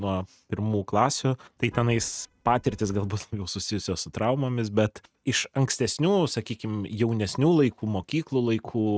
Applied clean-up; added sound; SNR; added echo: neural mask model RNNoise.